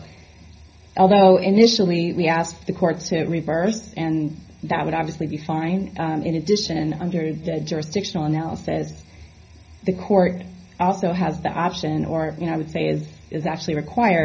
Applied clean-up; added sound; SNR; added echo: none; none; none; reverberation time 0.4 s.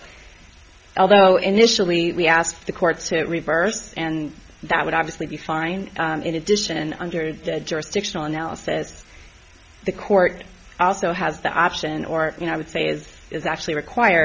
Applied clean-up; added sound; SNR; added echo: none; none; none; none.